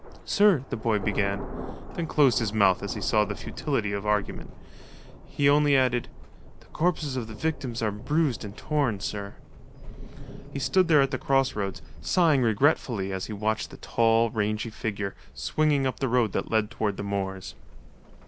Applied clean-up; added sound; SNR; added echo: none; Thunder; 12 dB; none.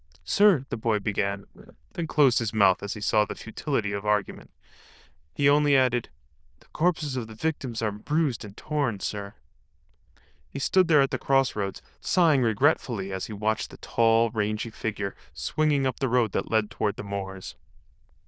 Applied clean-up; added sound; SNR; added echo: neural diffusion model UNIVERSE++.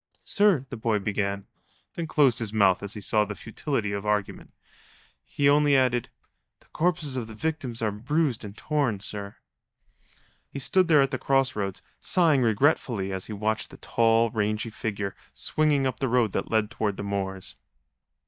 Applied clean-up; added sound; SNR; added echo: neural mask model DeepFilterNet 3.